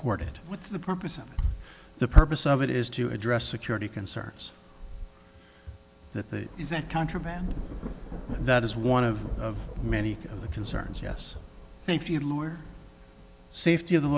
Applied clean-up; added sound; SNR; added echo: none; Thunder / Rain; 12 dB; none.